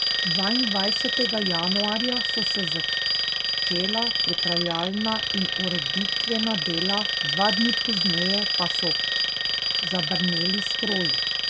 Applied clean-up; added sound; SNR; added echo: none; Alarm; -4 dB; none.